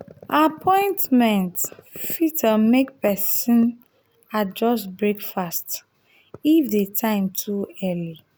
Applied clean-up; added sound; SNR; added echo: none; none; none; none.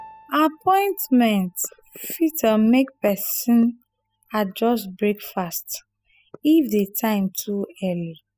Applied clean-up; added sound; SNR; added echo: classical method spectral subtraction.